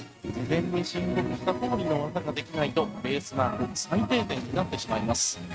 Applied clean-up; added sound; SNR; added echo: neural mask model RNNoise.